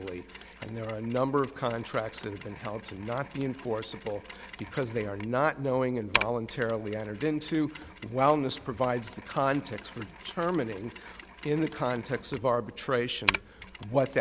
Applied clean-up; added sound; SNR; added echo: none; Mechanisms; 9 dB; none.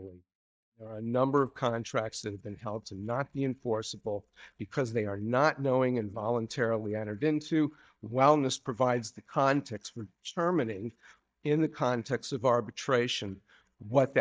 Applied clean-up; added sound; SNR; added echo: neural mask model DeepFilterNet 3.